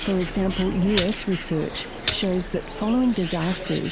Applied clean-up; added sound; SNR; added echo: none; Splash, splatter + Bird; 5 dB; none.